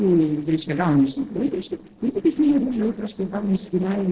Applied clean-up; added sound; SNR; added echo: neural separator model SepFormer DNS4.